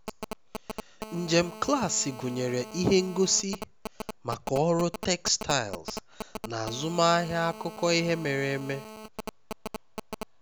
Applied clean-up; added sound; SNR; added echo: none; Telephone; 12 dB; none.